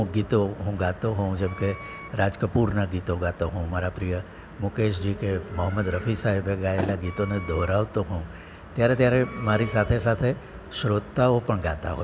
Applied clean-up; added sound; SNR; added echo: none; Motor vehicle (road) + Wind instrument, woodwind instrument; 19 dB; none.